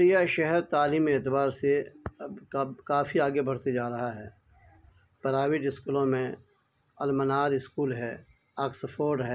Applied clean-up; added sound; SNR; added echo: none; none; none; none.